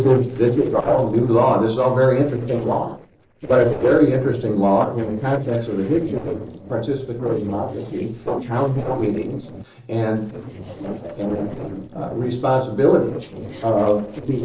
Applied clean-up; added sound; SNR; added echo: neural separator model SepFormer DNS4.